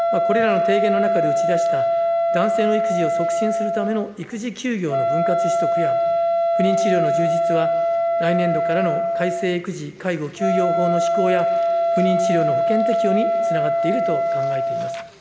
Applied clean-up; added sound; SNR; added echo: none; Wind instrument, woodwind instrument; -5 dB; none.